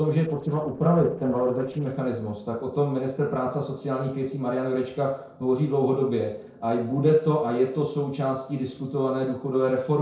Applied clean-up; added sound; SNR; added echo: neural separator model SepFormer DNS4.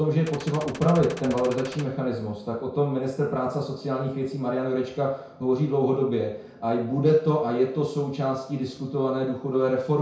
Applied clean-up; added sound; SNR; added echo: none; Gunshot, gunfire; 16 dB; reverberation time 0.6 s.